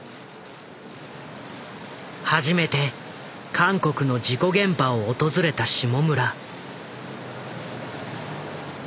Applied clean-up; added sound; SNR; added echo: none; none; none; none.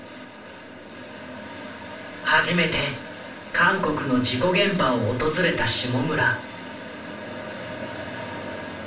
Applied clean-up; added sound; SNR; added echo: none; none; none; reverberation time 0.4 s.